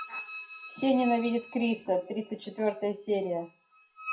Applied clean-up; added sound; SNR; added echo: classical method WPE with log-MMSE.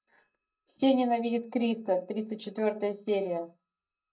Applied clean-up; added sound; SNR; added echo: neural mask model DeepFilterNet 3.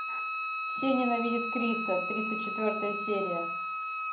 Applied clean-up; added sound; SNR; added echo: none; Wind instrument, woodwind instrument; 1 dB; reverberation time 0.5 s.